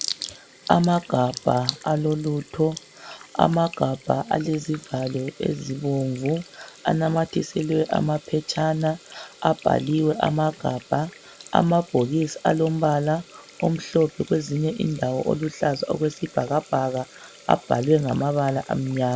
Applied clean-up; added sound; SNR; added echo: none; Sink (filling or washing) / Water tap, faucet; 19 dB; none.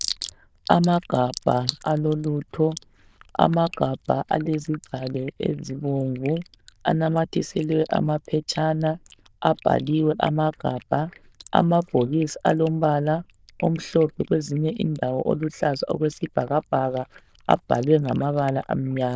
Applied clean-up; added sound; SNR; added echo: neural diffusion model UNIVERSE++.